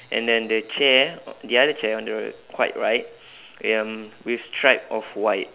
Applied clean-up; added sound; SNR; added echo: none; none; none; none.